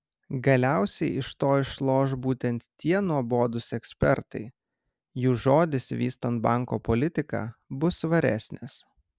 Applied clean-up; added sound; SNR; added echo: none; none; none; none.